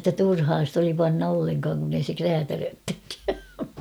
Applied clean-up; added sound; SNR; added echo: none; none; none; none.